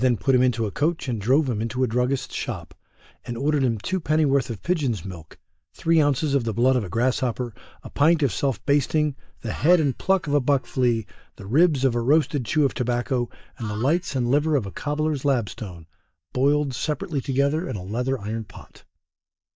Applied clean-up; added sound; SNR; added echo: neural mask model DeepFilterNet 3.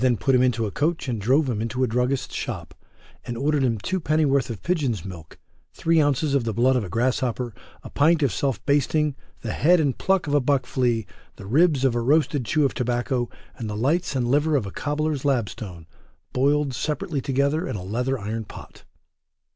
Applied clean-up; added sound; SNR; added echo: none; none; none; none.